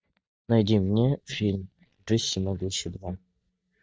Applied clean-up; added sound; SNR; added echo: neural mask model DeepFilterNet 3.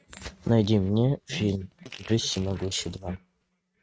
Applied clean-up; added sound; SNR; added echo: neural mask model RNNoise.